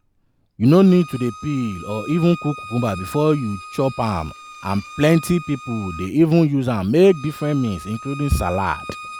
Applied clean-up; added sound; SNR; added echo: none; Bowed string instrument; 17 dB; none.